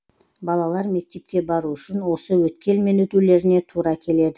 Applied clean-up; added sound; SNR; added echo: none; none; none; none.